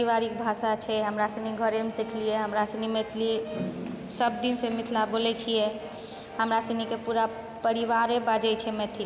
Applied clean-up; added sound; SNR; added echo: none; Brass instrument; 19 dB; none.